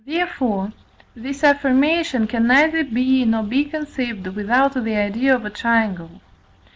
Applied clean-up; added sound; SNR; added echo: none; none; none; none.